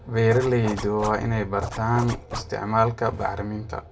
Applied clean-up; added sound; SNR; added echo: none; Zipper (clothing); 11 dB; reverberation time 0.2 s.